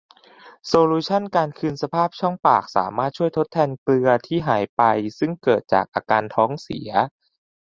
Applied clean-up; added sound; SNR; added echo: none; none; none; none.